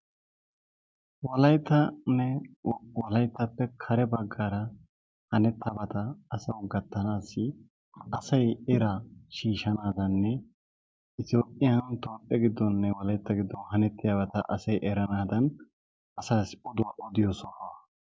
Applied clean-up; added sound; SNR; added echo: none; none; none; none.